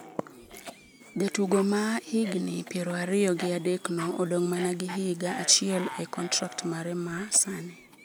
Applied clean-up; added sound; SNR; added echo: none; Cough; 16 dB; none.